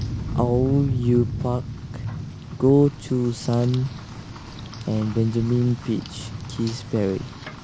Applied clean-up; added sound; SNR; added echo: none; Rain; 8 dB; none.